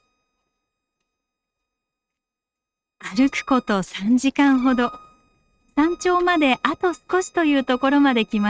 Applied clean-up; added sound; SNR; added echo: neural mask model RNNoise.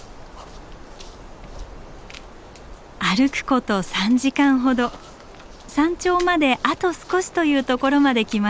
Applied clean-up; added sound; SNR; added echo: none; none; none; none.